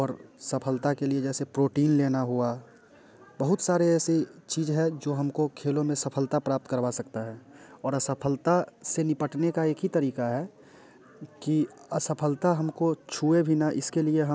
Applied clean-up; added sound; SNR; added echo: none; none; none; none.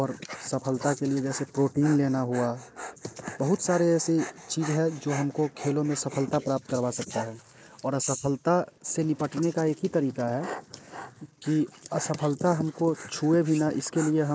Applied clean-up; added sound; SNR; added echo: neural mask model Resemble Enhance denoiser.